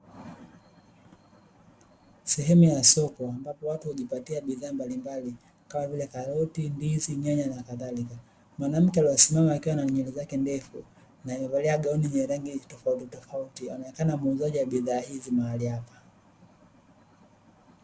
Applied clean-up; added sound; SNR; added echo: none; none; none; none.